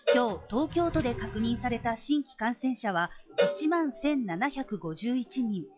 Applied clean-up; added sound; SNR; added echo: classical method log-MMSE.